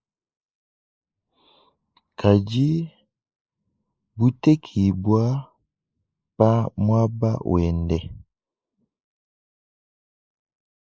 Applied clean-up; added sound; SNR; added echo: neural mask model Resemble Enhance denoiser.